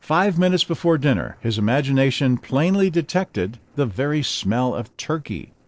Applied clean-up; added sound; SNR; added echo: neural separator model SepFormer DNS4.